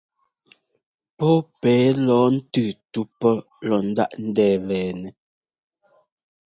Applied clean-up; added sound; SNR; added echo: none; none; none; none.